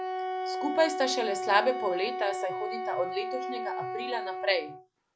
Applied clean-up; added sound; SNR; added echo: none; Wind instrument, woodwind instrument; 3 dB; none.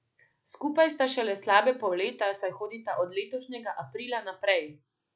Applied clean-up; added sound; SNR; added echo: none; none; none; none.